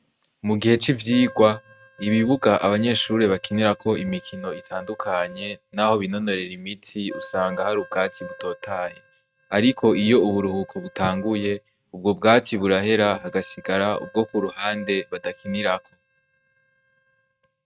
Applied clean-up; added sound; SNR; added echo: neural mask model RNNoise.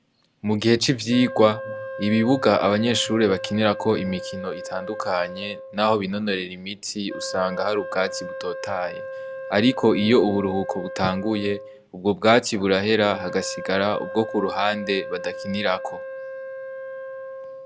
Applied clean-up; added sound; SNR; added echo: none; Wind instrument, woodwind instrument; 11 dB; none.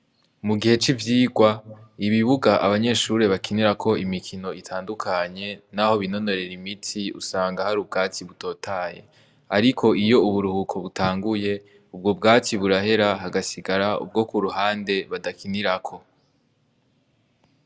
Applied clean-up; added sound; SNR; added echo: none; none; none; none.